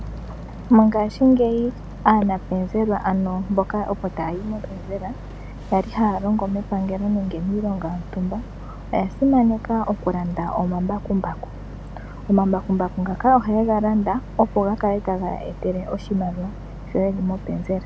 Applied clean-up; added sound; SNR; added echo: none; Boat, Water vehicle; 12 dB; none.